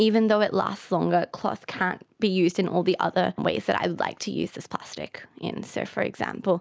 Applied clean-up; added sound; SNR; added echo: none; none; none; none.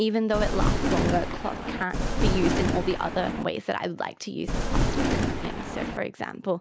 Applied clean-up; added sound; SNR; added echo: none; Thunder; -4 dB; none.